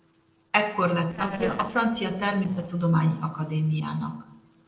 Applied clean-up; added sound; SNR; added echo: neural separator model SepFormer DNS4.